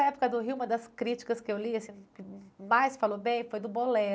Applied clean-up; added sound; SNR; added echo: none; none; none; none.